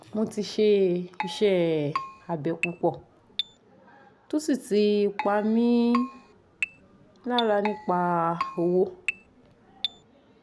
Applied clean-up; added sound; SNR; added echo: none; Keyboard (musical); 10 dB; none.